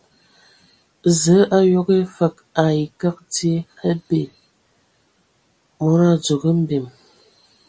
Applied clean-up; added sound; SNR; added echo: none; none; none; none.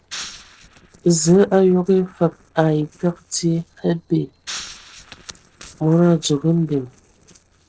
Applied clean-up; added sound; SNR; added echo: neural separator model SepFormer DNS4.